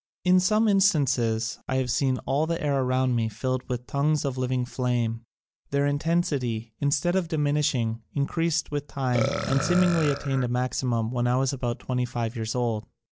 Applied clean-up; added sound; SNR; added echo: none; Burping, eructation; 8 dB; none.